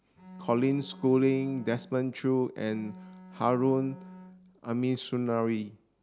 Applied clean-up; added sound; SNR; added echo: none; Bowed string instrument; 19 dB; none.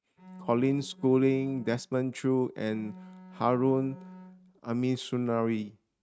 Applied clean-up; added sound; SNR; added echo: neural mask model RNNoise.